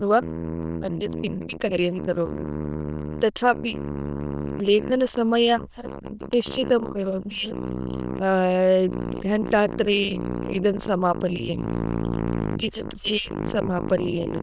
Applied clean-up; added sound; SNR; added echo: neural diffusion model UNIVERSE++.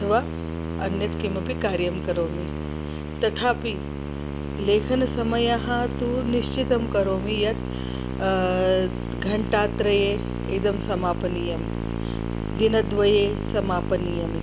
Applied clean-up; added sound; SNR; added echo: none; Musical instrument; 4 dB; none.